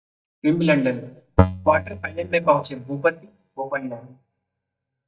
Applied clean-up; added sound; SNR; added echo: neural mask model DeepFilterNet 3.